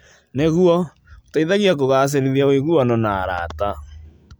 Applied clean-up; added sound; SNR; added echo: none; none; none; none.